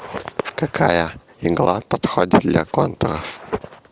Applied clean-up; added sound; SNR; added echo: none; none; none; none.